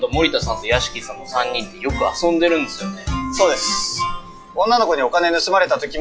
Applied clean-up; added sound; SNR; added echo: classical method log-MMSE.